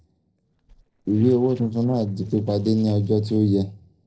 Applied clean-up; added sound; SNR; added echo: neural separator model SepFormer DNS4.